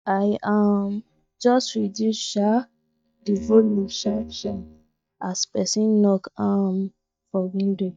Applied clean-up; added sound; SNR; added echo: neural mask model DeepFilterNet 3.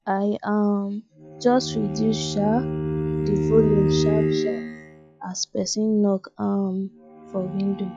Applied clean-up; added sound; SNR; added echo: classical method log-MMSE.